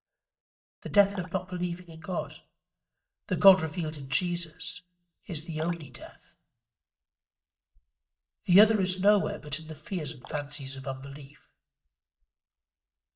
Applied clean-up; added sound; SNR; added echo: neural mask model DeepFilterNet 3.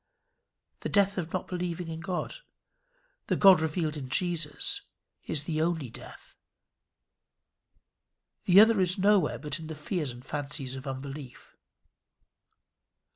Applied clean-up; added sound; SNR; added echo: none; none; none; none.